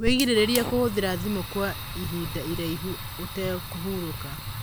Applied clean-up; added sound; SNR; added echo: none; Fire; 7 dB; none.